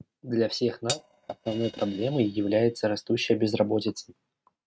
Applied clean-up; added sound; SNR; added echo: neural mask model RNNoise.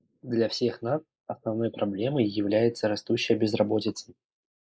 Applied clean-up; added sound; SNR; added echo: neural mask model Resemble Enhance denoiser.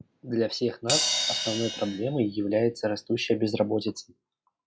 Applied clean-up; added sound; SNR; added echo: classical method log-MMSE.